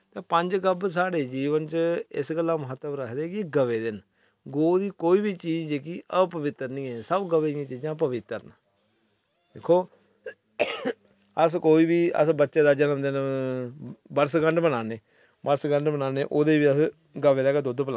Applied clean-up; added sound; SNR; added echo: none; none; none; none.